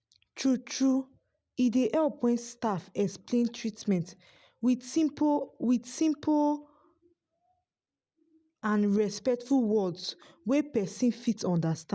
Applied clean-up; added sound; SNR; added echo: none; none; none; none.